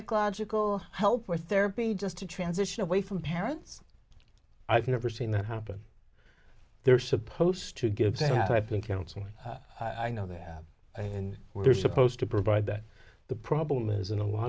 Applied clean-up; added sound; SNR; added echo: none; none; none; none.